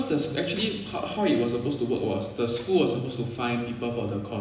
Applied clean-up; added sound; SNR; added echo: none; Tambourine; 15 dB; reverberation time 1.0 s.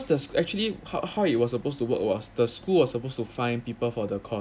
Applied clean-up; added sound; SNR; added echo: none; none; none; none.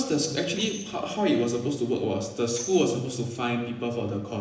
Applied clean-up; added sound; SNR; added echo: neural separator model SepFormer DNS4.